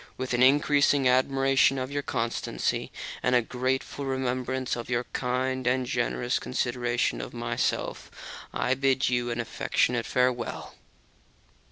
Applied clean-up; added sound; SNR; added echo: none; none; none; none.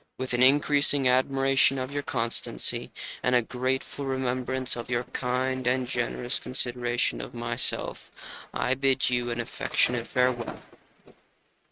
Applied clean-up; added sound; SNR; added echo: neural mask model RNNoise.